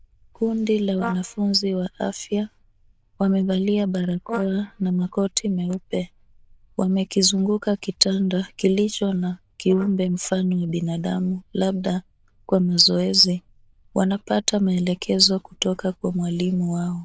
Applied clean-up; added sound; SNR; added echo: neural diffusion model UNIVERSE++.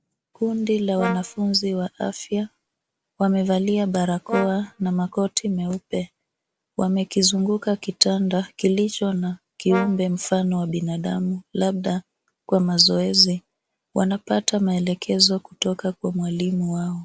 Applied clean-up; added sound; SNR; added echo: none; Brass instrument; 12 dB; none.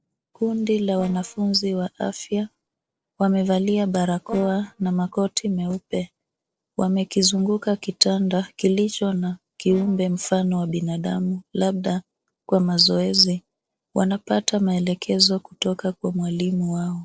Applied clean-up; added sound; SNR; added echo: neural separator model SepFormer DNS4.